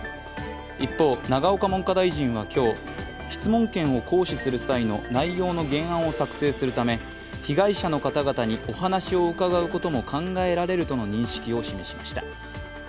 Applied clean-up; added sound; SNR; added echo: none; Bowed string instrument; 20 dB; none.